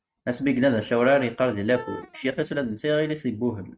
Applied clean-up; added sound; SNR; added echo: neural mask model RNNoise.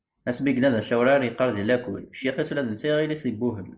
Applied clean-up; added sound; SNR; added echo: neural mask model Resemble Enhance denoiser.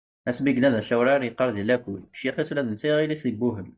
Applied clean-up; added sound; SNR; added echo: neural mask model DeepFilterNet 3.